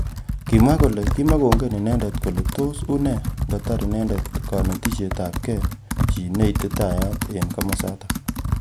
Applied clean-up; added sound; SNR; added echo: none; Computer keyboard; 0 dB; none.